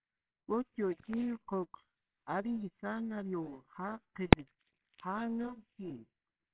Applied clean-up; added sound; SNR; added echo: neural separator model SepFormer WHAMR!.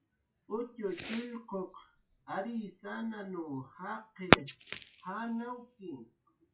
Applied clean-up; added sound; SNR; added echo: classical method WPE with log-MMSE.